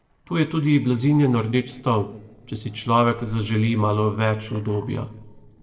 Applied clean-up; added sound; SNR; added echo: neural separator model SepFormer DNS4.